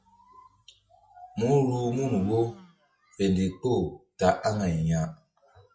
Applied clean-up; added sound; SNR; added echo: classical method log-MMSE.